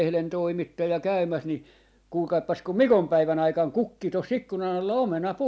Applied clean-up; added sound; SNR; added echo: none; none; none; none.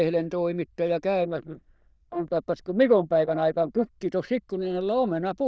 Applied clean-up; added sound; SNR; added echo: neural diffusion model UNIVERSE++.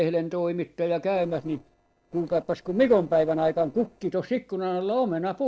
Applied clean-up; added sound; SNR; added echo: neural separator model SepFormer DNS4.